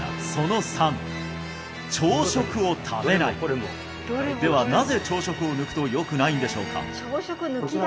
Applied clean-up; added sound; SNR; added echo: none; none; none; reverberation time 1.2 s.